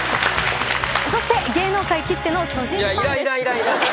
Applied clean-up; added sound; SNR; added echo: none; none; none; none.